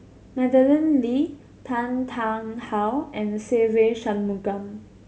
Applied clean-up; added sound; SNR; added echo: none; none; none; none.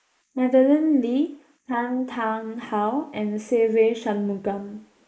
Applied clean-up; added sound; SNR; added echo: neural mask model Resemble Enhance denoiser.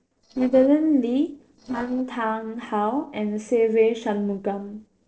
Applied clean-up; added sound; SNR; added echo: neural separator model SepFormer DNS4.